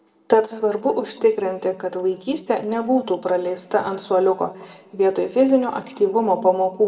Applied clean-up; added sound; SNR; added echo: none; none; none; reverberation time 1.0 s.